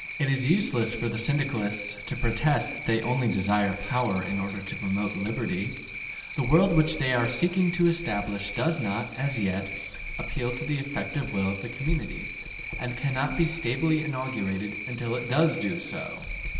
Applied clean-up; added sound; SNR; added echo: none; Cricket; 4 dB; reverberation time 1.2 s.